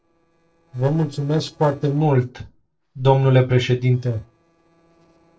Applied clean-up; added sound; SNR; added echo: neural separator model SepFormer DNS4.